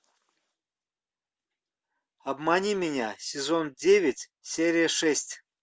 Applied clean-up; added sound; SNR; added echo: none; none; none; none.